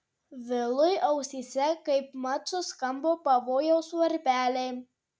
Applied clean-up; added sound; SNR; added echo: none; none; none; none.